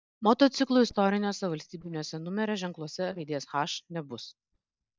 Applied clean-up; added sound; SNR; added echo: neural mask model DeepFilterNet 3.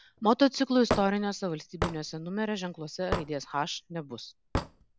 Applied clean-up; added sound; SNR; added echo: none; Hammer / Wood; 7 dB; none.